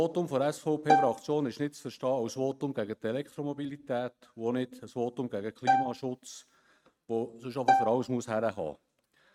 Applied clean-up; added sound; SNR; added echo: neural mask model RNNoise.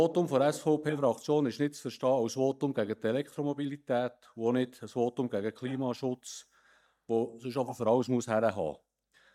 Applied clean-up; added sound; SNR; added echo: neural mask model DeepFilterNet 3.